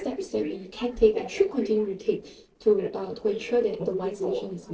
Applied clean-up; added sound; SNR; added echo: neural separator model SepFormer DNS4.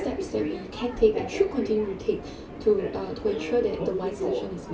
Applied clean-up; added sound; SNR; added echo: none; Subway, metro, underground; 6 dB; reverberation time 0.2 s.